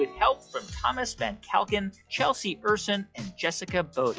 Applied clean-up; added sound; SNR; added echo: classical method log-MMSE.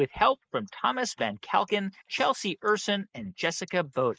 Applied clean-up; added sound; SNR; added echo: neural mask model Resemble Enhance denoiser.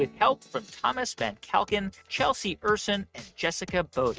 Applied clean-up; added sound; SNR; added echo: neural mask model RNNoise.